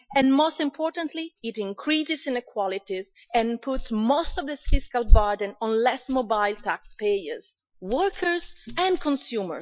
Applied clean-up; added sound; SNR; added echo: classical method Wiener filter.